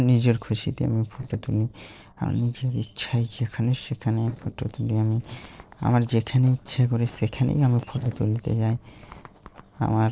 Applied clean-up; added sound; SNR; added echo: neural separator model SepFormer DNS4.